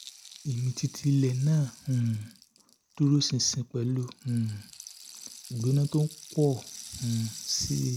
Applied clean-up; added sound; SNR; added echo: none; Rattle (instrument); 17 dB; none.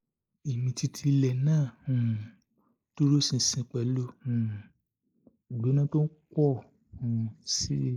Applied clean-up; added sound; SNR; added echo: neural mask model Resemble Enhance denoiser.